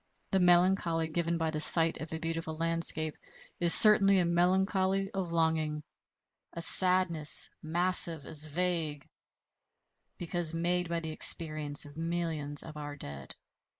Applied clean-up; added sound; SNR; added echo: neural mask model Resemble Enhance denoiser.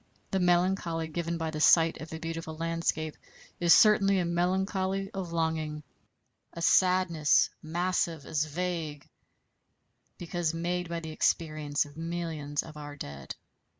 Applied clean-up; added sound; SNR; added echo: none; none; none; none.